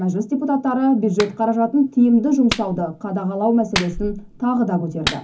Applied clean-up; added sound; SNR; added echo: none; Clapping; 13 dB; reverberation time 0.3 s.